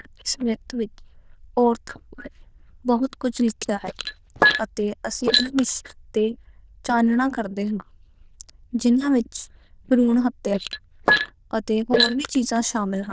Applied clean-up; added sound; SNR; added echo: neural diffusion model UNIVERSE++.